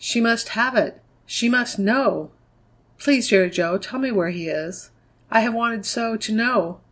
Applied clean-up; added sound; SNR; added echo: none; none; none; none.